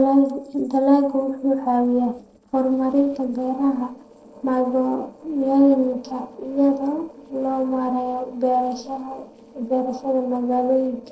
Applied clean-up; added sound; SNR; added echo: neural separator model SepFormer DNS4.